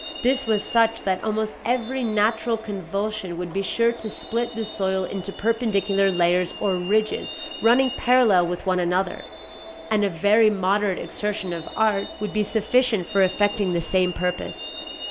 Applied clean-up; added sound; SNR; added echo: none; Truck; 14 dB; none.